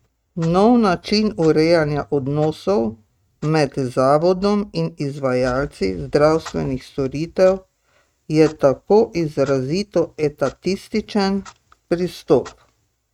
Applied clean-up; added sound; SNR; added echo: neural mask model RNNoise.